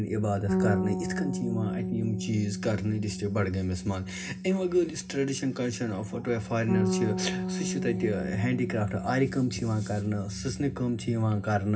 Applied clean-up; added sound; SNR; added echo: none; Bass guitar; 5 dB; reverberation time 0.4 s.